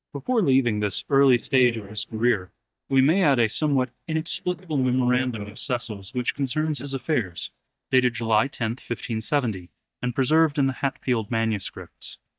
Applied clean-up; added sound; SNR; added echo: neural mask model DeepFilterNet 3.